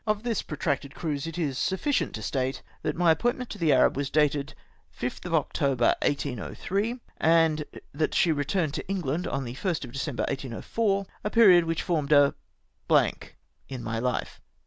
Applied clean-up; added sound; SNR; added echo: none; none; none; none.